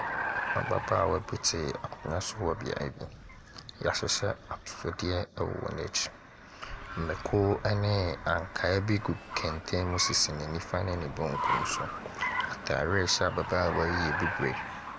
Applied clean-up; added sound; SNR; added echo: none; Car; 7 dB; none.